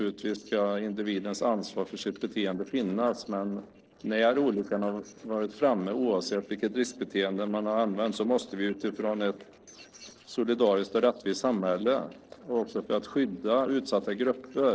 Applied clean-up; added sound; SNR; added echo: neural separator model SepFormer DNS4.